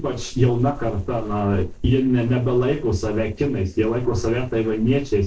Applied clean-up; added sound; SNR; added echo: neural separator model SepFormer DNS4.